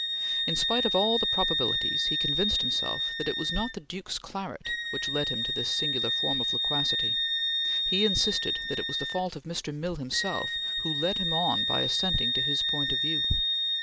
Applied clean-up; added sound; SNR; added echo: none; Wind instrument, woodwind instrument; -4 dB; none.